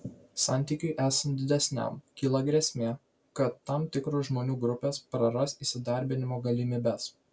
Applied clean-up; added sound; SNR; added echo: none; none; none; none.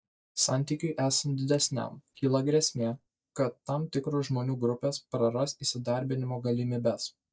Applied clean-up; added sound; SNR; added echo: neural mask model DeepFilterNet 3.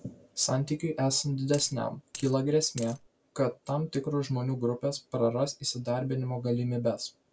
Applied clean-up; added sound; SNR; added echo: none; Coin (dropping); 15 dB; none.